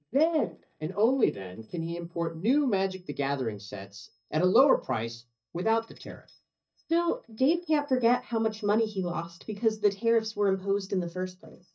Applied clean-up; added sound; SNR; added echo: neural mask model DeepFilterNet 3.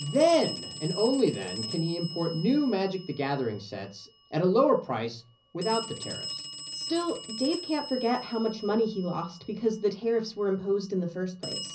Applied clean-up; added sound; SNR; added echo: none; Telephone; 13 dB; reverberation time 0.5 s.